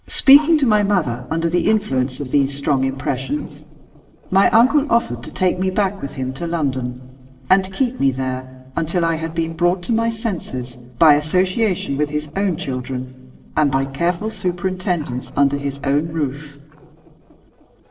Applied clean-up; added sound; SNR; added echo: neural separator model SepFormer DNS4.